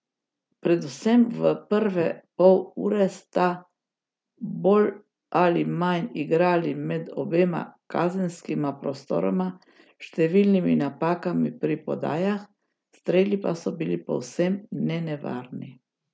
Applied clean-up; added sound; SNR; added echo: none; none; none; none.